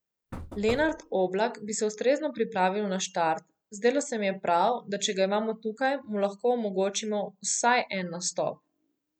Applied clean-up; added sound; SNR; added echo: none; Knock / Wood; 13 dB; none.